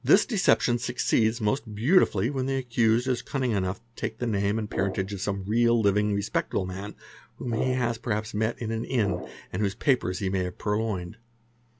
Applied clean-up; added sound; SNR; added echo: none; Brass instrument; 12 dB; none.